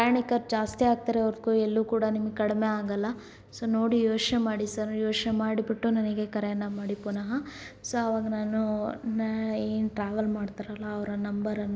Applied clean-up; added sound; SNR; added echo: none; none; none; none.